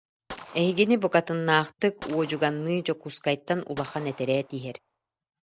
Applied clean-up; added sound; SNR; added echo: none; Gunshot, gunfire; 20 dB; none.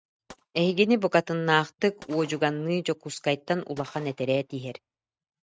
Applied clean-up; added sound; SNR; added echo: neural mask model RNNoise.